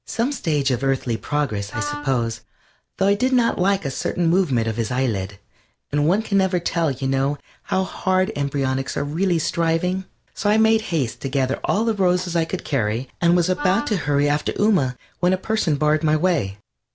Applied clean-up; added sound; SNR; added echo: none; Wind instrument, woodwind instrument; 11 dB; none.